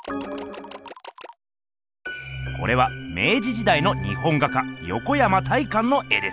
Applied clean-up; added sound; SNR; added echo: none; Organ; 10 dB; none.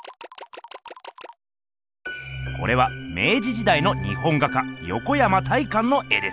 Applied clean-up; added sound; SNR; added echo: none; none; none; none.